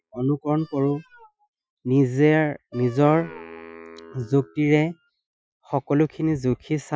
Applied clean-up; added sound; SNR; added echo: classical method Wiener filter.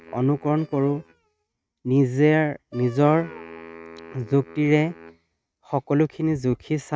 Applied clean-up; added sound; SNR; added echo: neural mask model RNNoise.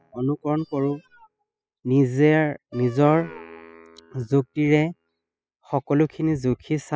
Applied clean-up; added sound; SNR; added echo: classical method spectral subtraction.